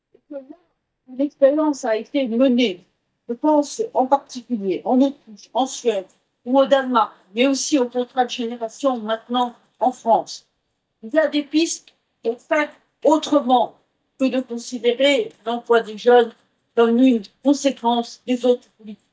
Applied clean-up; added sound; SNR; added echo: neural mask model DeepFilterNet 3.